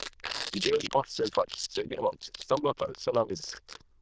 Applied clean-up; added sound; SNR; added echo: neural diffusion model UNIVERSE++.